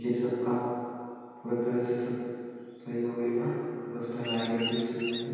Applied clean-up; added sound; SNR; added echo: none; Bird vocalization, bird call, bird song; 7 dB; reverberation time 2.1 s.